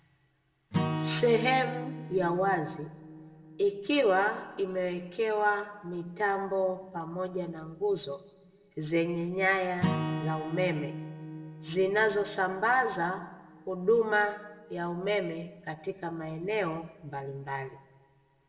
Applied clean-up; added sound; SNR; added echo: none; Acoustic guitar / Strum; 10 dB; reverberation time 0.9 s.